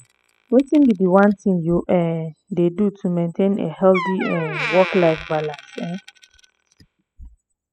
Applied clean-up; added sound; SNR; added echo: classical method spectral subtraction.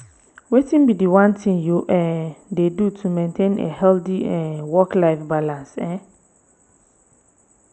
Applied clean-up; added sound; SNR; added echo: none; none; none; none.